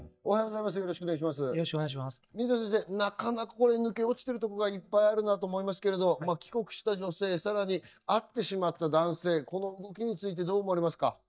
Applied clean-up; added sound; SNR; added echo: neural mask model DeepFilterNet 3.